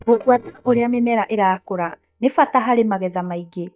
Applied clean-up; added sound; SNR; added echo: neural mask model DeepFilterNet 3.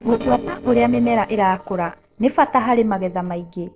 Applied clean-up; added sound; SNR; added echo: neural separator model SepFormer DNS4.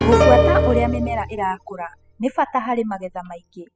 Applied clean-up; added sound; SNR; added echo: classical method spectral subtraction.